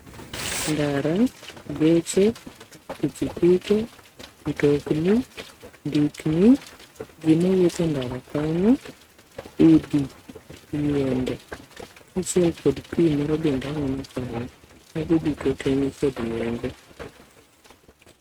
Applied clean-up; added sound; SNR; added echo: neural mask model RNNoise.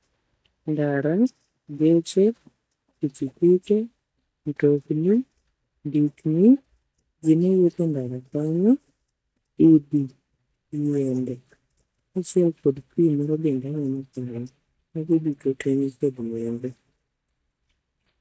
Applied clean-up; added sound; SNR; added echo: neural mask model DeepFilterNet 3.